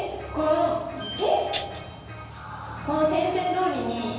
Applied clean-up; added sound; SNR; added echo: none; Tambourine; 10 dB; reverberation time 1.2 s.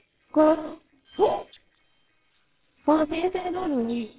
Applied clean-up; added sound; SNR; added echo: neural separator model SepFormer WHAMR!.